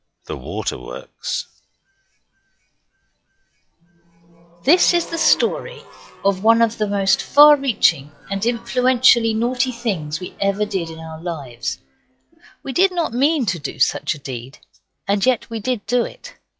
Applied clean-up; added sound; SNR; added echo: classical method log-MMSE.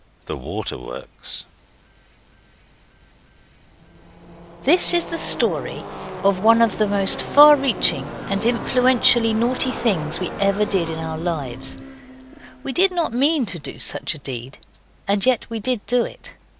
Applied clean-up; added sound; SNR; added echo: none; Car passing by / Race car, auto racing; 13 dB; none.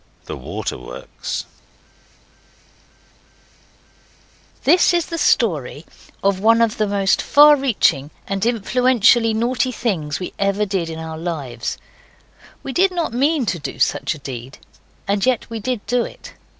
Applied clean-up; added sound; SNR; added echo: none; none; none; none.